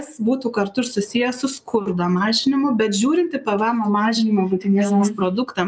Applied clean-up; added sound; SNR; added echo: neural mask model Resemble Enhance denoiser.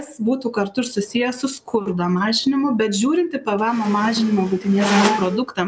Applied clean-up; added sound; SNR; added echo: none; Squeak; 2 dB; none.